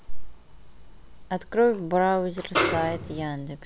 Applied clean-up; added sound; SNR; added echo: none; Snare drum; 1 dB; none.